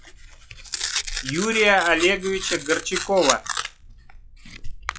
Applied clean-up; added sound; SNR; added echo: classical method log-MMSE.